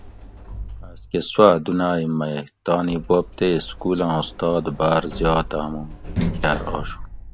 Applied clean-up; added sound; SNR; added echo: none; Sliding door; 10 dB; none.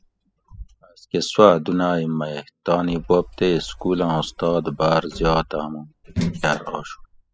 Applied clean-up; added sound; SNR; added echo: classical method spectral subtraction.